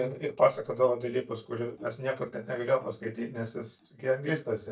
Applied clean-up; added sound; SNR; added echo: neural mask model DeepFilterNet 3.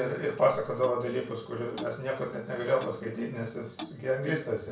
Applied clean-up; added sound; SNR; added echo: none; Clock; 18 dB; reverberation time 0.3 s.